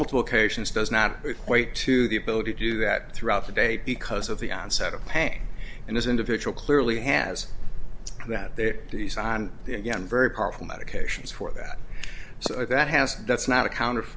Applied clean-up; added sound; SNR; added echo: none; none; none; none.